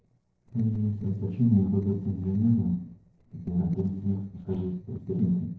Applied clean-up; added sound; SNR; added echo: neural separator model SepFormer DNS4.